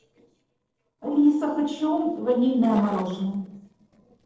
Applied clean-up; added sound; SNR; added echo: neural separator model SepFormer DNS4.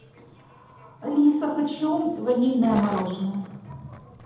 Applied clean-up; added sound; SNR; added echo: none; Skateboard; 16 dB; reverberation time 0.8 s.